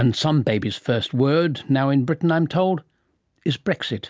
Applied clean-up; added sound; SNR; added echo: none; none; none; none.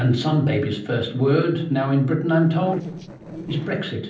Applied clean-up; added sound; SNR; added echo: neural separator model SepFormer DNS4.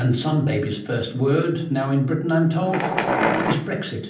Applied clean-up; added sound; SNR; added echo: none; Wild animals; 2 dB; reverberation time 0.6 s.